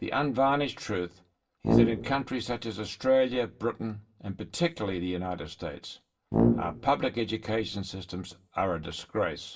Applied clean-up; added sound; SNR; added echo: none; Brass instrument; -4 dB; reverberation time 0.2 s.